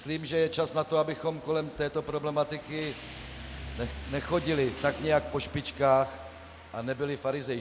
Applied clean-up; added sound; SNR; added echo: none; Rain + Hi-hat; 13 dB; none.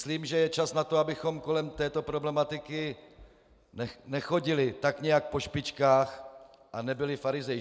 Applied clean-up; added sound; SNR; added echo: none; none; none; none.